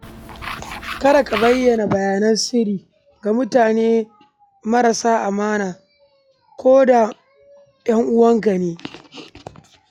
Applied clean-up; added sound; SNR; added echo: classical method log-MMSE.